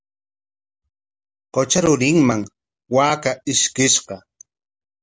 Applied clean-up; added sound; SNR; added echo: none; none; none; none.